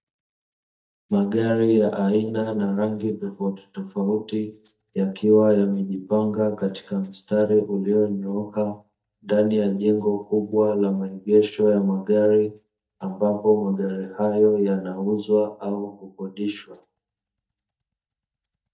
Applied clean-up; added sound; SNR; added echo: neural mask model DeepFilterNet 3.